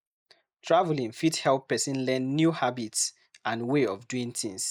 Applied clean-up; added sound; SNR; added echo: neural mask model Resemble Enhance denoiser.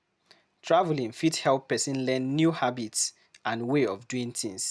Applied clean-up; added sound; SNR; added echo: none; none; none; none.